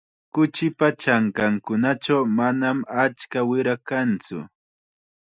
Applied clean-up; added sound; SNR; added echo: none; none; none; none.